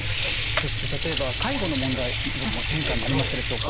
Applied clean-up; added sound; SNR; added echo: none; Sink (filling or washing) / Water; -4 dB; none.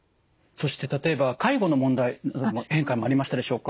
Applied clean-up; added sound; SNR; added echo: none; none; none; none.